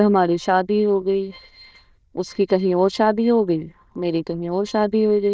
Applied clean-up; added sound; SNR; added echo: neural diffusion model UNIVERSE++.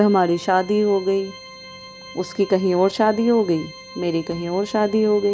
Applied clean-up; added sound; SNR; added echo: none; Organ; 19 dB; none.